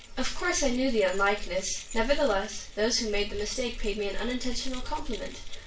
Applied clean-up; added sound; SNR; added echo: none; Keys jangling; 19 dB; reverberation time 0.3 s.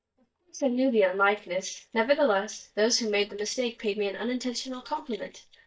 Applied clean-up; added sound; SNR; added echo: neural mask model DeepFilterNet 3.